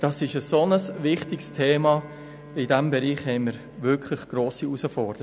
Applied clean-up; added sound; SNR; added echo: none; Bowed string instrument; 20 dB; none.